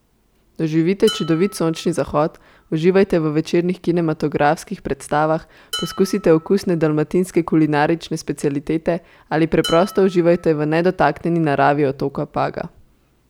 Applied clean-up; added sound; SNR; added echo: none; Dishes, pots, and pans; 19 dB; none.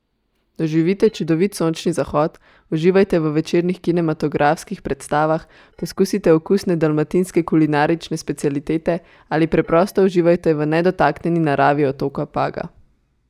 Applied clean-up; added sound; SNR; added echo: neural mask model DeepFilterNet 3.